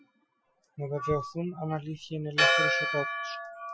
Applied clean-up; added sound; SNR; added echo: classical method Wiener filter.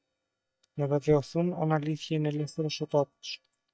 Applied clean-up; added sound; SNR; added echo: neural mask model DeepFilterNet 3.